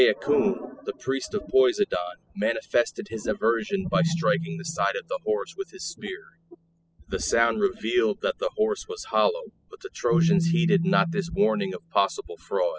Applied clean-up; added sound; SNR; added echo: classical method spectral subtraction.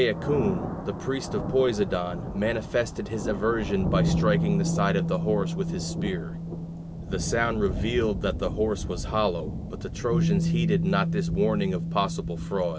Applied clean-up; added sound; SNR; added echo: none; Thunder + Bass guitar; 1 dB; none.